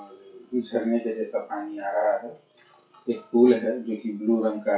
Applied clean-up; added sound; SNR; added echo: classical method WPE with log-MMSE.